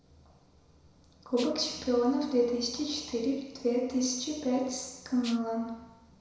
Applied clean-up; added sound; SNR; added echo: none; Rattle (instrument); 13 dB; reverberation time 1.0 s.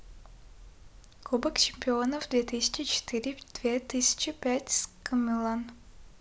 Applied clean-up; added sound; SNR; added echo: none; none; none; none.